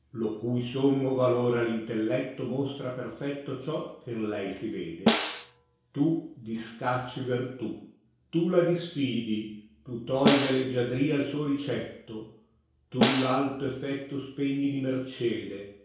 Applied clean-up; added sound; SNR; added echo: none; Snare drum; 1 dB; reverberation time 0.6 s.